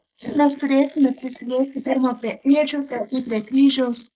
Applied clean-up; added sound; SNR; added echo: neural mask model Resemble Enhance denoiser.